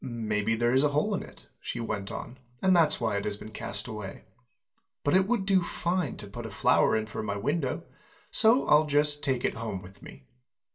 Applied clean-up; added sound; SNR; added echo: none; none; none; reverberation time 0.2 s.